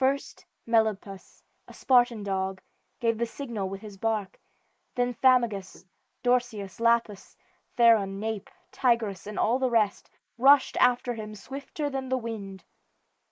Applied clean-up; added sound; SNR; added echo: neural mask model Resemble Enhance denoiser.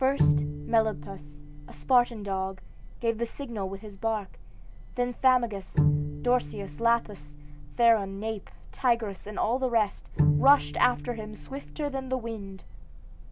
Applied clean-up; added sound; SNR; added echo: none; Bowed string instrument; 2 dB; none.